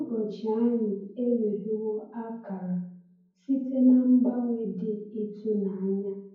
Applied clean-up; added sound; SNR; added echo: none; none; none; reverberation time 0.9 s.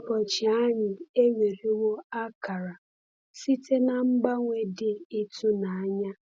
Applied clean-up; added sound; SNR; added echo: none; none; none; none.